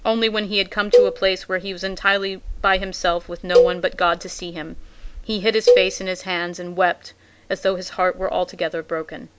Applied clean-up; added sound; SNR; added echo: none; Cowbell; -1 dB; none.